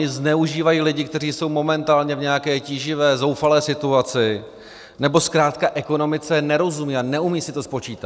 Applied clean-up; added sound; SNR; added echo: none; none; none; none.